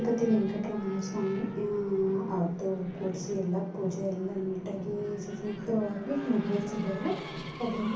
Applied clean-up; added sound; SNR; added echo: none; Race car, auto racing / Accelerating, revving, vroom; 13 dB; reverberation time 0.6 s.